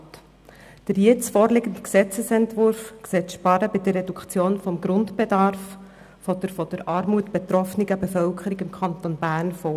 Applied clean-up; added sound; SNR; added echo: none; none; none; none.